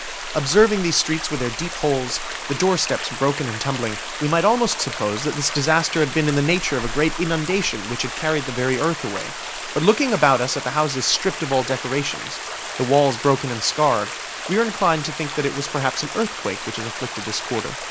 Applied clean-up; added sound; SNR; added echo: none; Stream; 8 dB; none.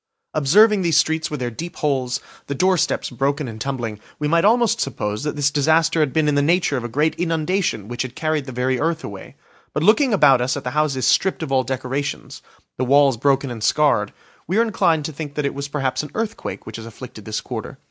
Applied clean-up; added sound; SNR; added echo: none; none; none; none.